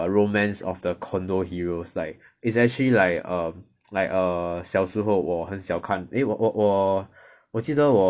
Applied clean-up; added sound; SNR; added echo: none; none; none; none.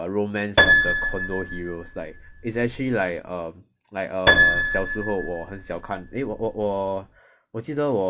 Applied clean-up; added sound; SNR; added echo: none; Piano; -4 dB; none.